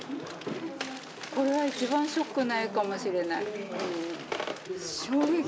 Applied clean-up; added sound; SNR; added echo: none; none; none; none.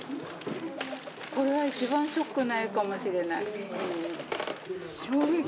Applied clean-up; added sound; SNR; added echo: none; Chicken, rooster; 19 dB; none.